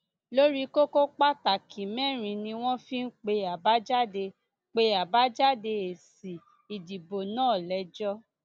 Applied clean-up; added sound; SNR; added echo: none; none; none; none.